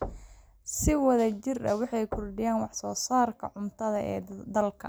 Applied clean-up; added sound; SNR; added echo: none; Knock / Wood / Percussion; 15 dB; none.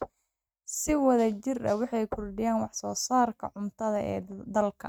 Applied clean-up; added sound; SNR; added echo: neural mask model RNNoise.